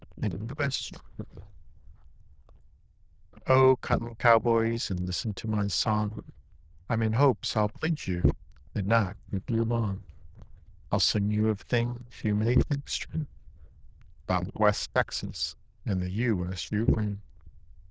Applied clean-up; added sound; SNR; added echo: neural diffusion model UNIVERSE++.